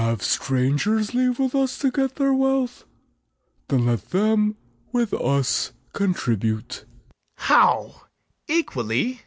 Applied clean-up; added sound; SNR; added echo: none; none; none; none.